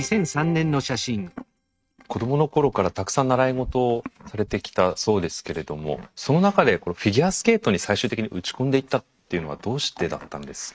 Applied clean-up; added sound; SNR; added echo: neural mask model RNNoise.